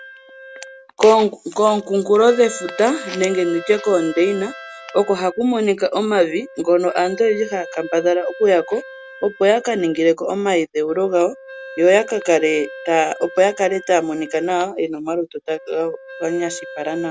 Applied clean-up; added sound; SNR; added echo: none; Wind instrument, woodwind instrument + Trumpet; 17 dB; none.